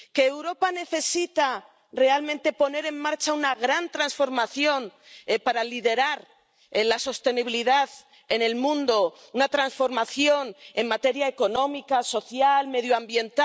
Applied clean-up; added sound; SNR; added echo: none; none; none; none.